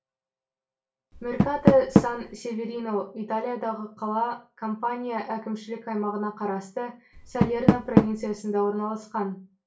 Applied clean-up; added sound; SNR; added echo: none; Door; 0 dB; reverberation time 0.2 s.